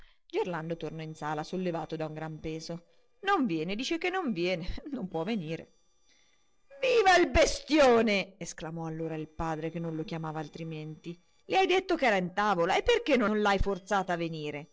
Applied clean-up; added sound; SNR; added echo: neural separator model SepFormer DNS4.